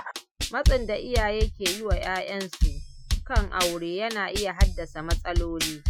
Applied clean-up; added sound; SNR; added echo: classical method Wiener filter.